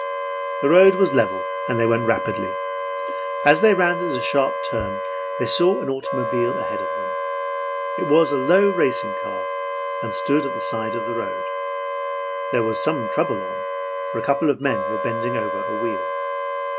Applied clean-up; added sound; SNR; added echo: none; Wind instrument, woodwind instrument; 3 dB; none.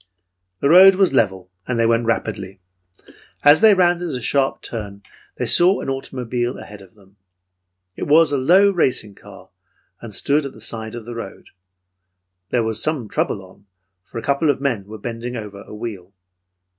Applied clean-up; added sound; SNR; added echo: none; none; none; none.